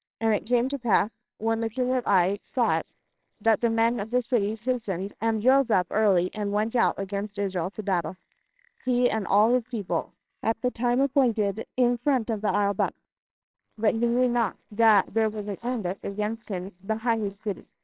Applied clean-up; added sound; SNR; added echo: neural separator model SepFormer WHAMR!.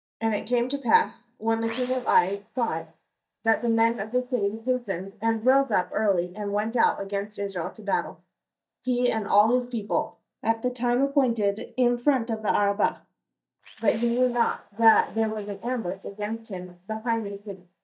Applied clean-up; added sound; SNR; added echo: neural mask model DeepFilterNet 3.